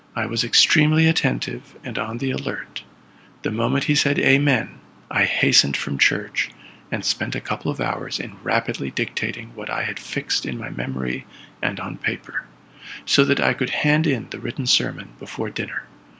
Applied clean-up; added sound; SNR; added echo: none; none; none; none.